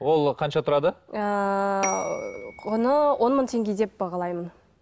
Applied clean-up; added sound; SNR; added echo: none; Bell / Telephone; 15 dB; none.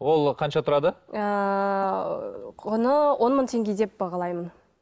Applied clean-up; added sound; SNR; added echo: neural mask model Resemble Enhance denoiser.